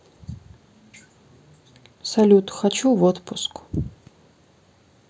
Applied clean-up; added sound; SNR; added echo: none; none; none; none.